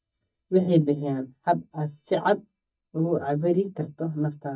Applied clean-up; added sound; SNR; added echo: neural mask model DeepFilterNet 3.